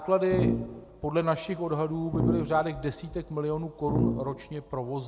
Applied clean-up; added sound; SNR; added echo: none; Brass instrument; 1 dB; none.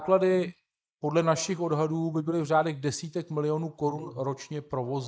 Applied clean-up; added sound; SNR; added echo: neural mask model Resemble Enhance denoiser.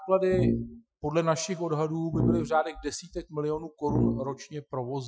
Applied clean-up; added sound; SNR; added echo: classical method Wiener filter.